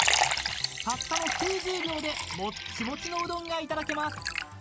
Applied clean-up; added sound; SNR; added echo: none; Liquid; -2 dB; none.